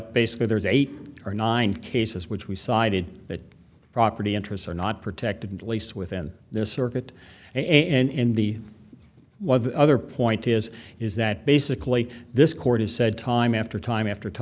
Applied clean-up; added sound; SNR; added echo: none; none; none; none.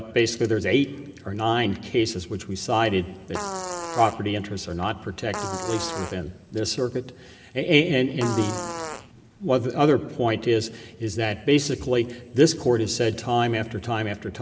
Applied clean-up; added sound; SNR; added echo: none; Fart; 10 dB; reverberation time 1.4 s.